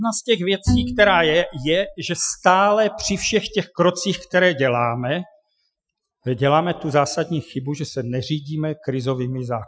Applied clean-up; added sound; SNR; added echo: classical method Wiener filter.